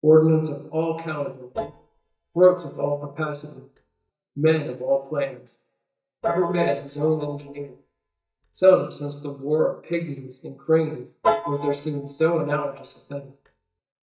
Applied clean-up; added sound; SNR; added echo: neural mask model DeepFilterNet 3.